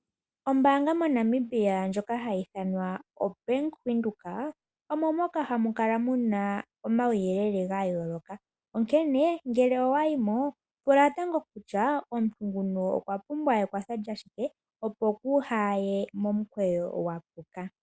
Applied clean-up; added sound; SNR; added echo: none; none; none; none.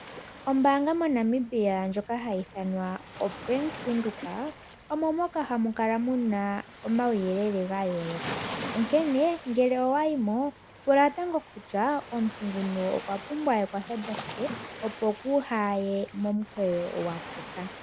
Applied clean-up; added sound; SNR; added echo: none; Waves, surf; 14 dB; none.